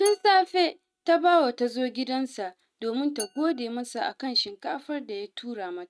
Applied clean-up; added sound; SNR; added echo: neural mask model RNNoise.